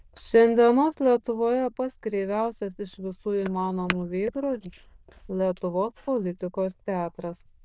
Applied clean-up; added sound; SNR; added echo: neural diffusion model UNIVERSE++.